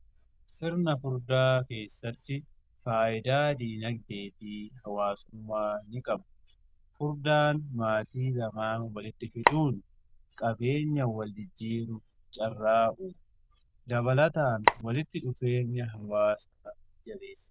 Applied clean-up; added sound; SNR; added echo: neural diffusion model UNIVERSE++.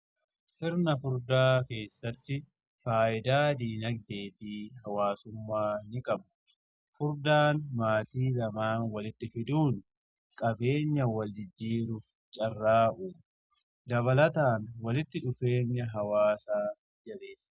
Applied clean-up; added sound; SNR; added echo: none; none; none; none.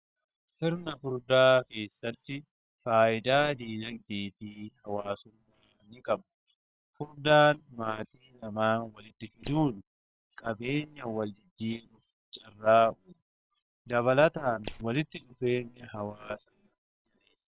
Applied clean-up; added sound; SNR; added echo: neural separator model SepFormer WHAM!.